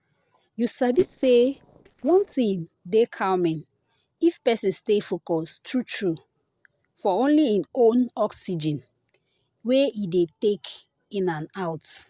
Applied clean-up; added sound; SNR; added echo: neural separator model SepFormer DNS4.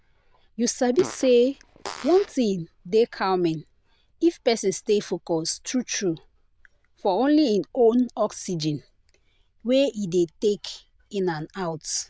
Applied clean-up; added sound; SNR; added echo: neural diffusion model UNIVERSE++.